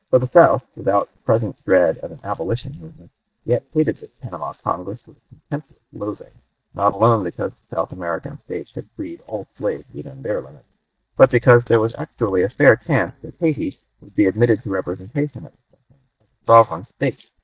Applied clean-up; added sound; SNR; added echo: neural mask model DeepFilterNet 3.